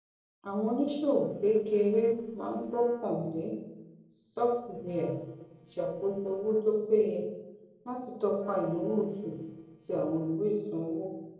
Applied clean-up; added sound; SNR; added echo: neural separator model SepFormer DNS4.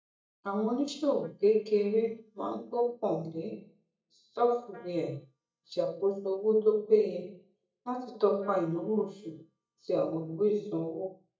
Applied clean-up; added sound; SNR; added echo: neural mask model DeepFilterNet 3.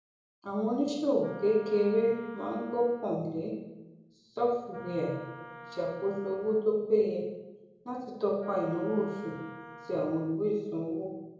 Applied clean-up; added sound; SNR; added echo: none; Wind instrument, woodwind instrument; 18 dB; reverberation time 0.9 s.